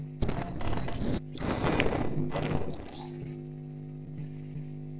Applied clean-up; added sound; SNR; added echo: neural separator model SepFormer DNS4.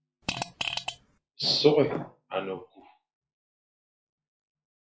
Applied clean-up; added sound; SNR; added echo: classical method WPE with log-MMSE.